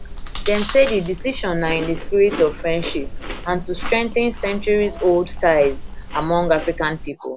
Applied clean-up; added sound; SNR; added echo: none; Chewing, mastication; 7 dB; none.